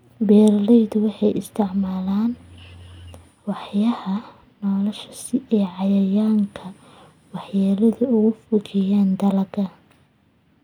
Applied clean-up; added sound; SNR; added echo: none; none; none; none.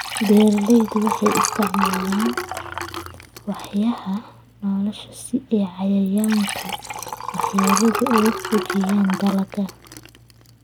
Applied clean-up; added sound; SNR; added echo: none; Liquid; 6 dB; none.